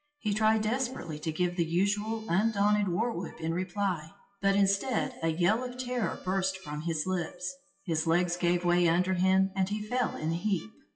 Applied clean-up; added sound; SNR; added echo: classical method WPE with log-MMSE.